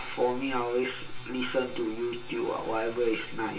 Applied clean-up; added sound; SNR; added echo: none; none; none; reverberation time 0.1 s.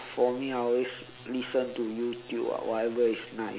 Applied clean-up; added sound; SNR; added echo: none; none; none; none.